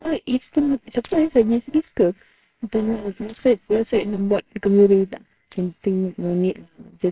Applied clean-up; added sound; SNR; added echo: neural separator model SepFormer WHAMR!.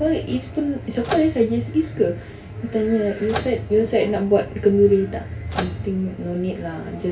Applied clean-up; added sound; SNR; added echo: none; Microwave oven; 12 dB; reverberation time 0.2 s.